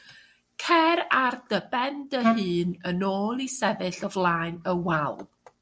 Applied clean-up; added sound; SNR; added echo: neural separator model SepFormer DNS4.